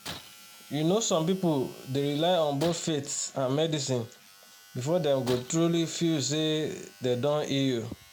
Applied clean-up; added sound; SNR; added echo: none; Shatter + Domestic sounds, home sounds; 20 dB; none.